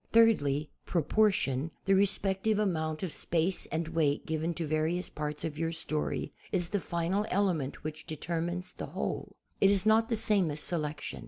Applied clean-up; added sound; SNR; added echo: none; none; none; none.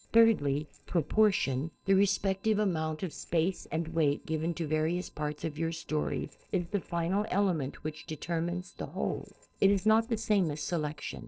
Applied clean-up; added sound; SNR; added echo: neural separator model SepFormer DNS4.